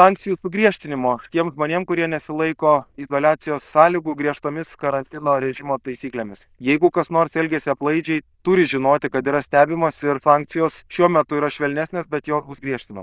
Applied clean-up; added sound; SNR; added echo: neural diffusion model UNIVERSE++.